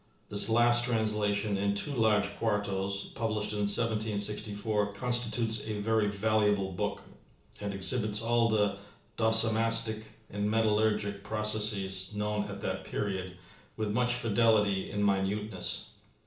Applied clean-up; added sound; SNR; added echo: none; none; none; reverberation time 0.8 s.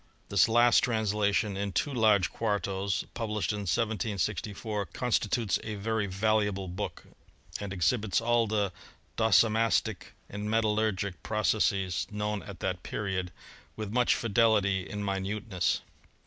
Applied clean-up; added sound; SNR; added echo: none; none; none; none.